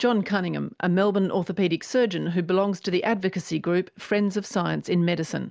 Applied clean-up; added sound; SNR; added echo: none; none; none; none.